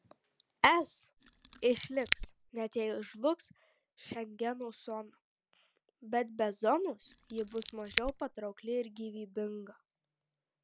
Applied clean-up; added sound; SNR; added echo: none; Scissors; 1 dB; none.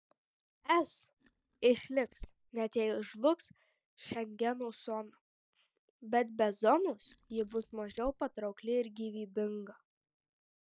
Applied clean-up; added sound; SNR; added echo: neural mask model DeepFilterNet 3.